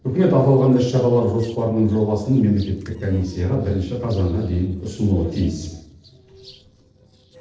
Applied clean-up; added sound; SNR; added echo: neural separator model SepFormer DNS4.